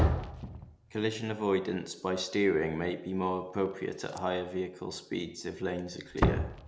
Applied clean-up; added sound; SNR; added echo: none; Slam; 3 dB; none.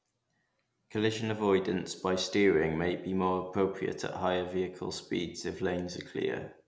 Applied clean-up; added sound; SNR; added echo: none; none; none; none.